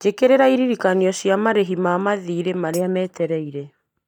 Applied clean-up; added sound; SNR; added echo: neural mask model DeepFilterNet 3.